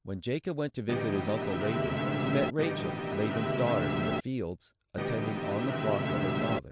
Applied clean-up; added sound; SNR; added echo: none; Musical instrument; -2 dB; none.